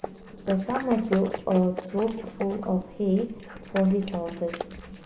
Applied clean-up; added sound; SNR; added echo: neural mask model Resemble Enhance denoiser.